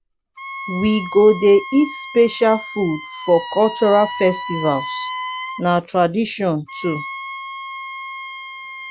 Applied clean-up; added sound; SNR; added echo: none; Wind instrument, woodwind instrument; 11 dB; none.